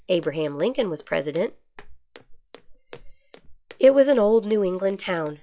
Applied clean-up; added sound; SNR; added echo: classical method log-MMSE.